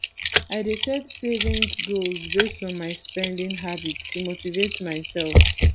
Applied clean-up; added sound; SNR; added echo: none; Typing; -4 dB; none.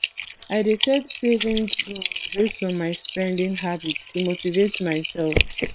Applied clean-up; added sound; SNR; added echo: neural separator model SepFormer WHAM!.